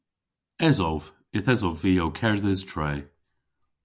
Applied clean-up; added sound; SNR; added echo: none; none; none; none.